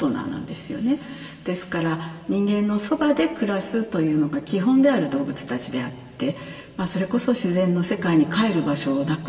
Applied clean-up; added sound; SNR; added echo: none; none; none; reverberation time 1.9 s.